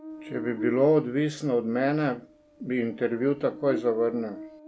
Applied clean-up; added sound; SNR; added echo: none; Buzz; 13 dB; none.